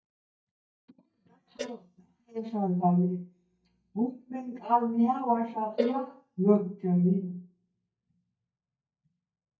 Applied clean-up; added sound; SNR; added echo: neural mask model DeepFilterNet 3.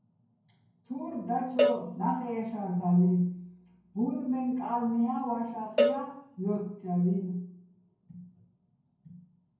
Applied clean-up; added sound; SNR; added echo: none; Cowbell; 1 dB; reverberation time 0.9 s.